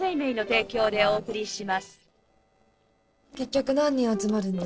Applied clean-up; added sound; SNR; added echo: neural separator model SepFormer DNS4.